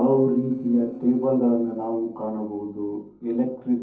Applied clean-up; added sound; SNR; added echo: neural separator model SepFormer DNS4.